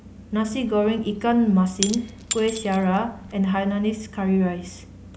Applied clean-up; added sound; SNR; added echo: none; Shatter / Crushing; 11 dB; none.